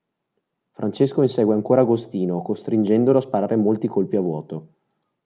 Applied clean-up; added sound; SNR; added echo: none; none; none; none.